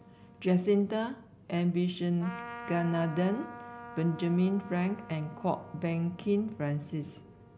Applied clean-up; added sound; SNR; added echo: none; Trumpet; 17 dB; none.